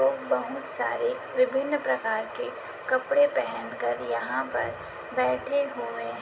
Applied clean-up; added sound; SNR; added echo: none; none; none; reverberation time 0.9 s.